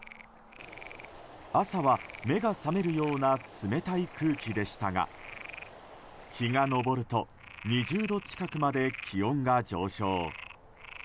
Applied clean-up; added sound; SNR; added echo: none; Frog; 16 dB; none.